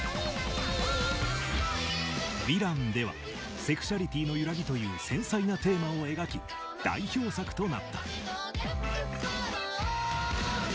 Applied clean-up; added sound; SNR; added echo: none; Brass instrument; 17 dB; none.